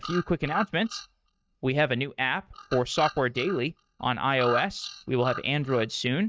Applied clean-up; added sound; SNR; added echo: neural mask model RNNoise.